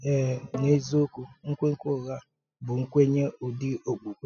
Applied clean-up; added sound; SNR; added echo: classical method spectral subtraction.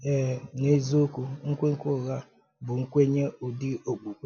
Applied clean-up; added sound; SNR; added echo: none; none; none; none.